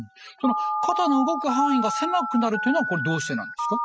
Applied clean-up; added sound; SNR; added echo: classical method spectral subtraction.